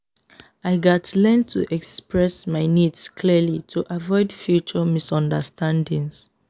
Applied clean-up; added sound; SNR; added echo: none; none; none; none.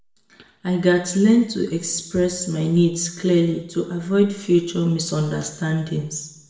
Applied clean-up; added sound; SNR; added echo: none; none; none; reverberation time 0.7 s.